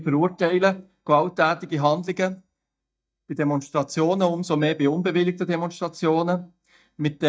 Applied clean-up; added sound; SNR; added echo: neural mask model DeepFilterNet 3.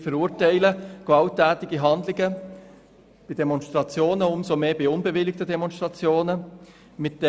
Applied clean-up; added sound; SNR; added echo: none; none; none; none.